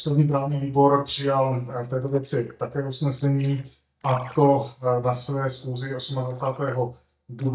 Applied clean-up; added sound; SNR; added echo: neural mask model DeepFilterNet 3.